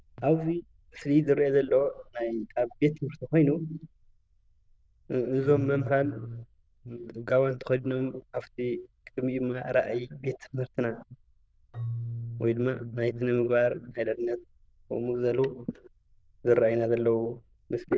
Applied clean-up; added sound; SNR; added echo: neural diffusion model UNIVERSE++.